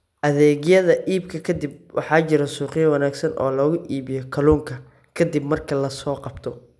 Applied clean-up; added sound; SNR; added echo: none; none; none; none.